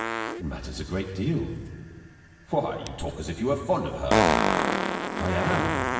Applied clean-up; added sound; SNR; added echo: none; Fart; -1 dB; reverberation time 2.3 s.